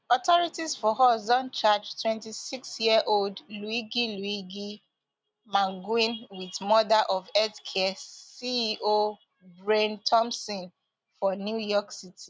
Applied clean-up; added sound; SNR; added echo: none; none; none; none.